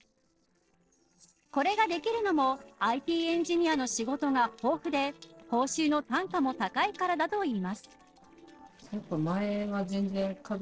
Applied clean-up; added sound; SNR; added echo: neural separator model SepFormer DNS4.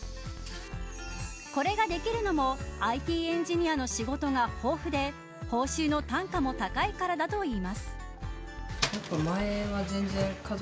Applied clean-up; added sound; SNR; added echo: none; none; none; none.